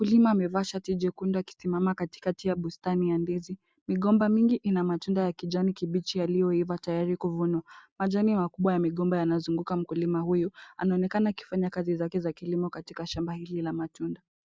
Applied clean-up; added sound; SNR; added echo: none; none; none; none.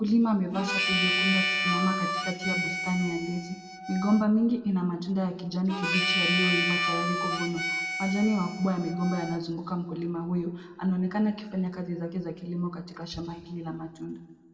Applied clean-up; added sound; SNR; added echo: none; Harmonica; 1 dB; reverberation time 1.3 s.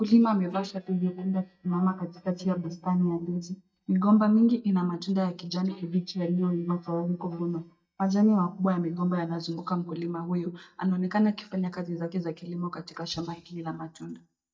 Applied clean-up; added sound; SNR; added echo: neural mask model DeepFilterNet 3.